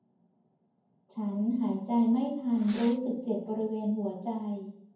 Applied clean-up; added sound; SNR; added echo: none; Fireworks; 16 dB; reverberation time 0.9 s.